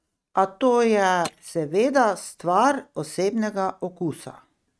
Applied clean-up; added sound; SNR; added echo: neural mask model RNNoise.